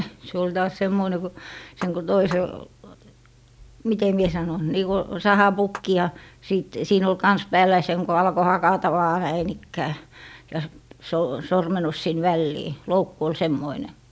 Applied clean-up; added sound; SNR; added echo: none; Clapping; 16 dB; none.